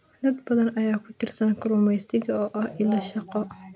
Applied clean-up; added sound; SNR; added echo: none; none; none; none.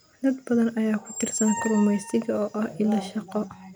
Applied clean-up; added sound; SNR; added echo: none; Squeak; 12 dB; none.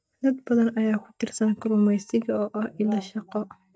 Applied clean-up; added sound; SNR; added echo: neural mask model DeepFilterNet 3.